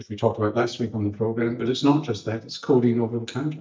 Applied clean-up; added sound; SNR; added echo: neural mask model DeepFilterNet 3.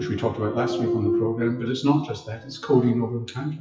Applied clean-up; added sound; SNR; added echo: classical method WPE with log-MMSE.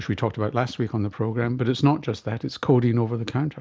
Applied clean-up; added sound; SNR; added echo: none; none; none; none.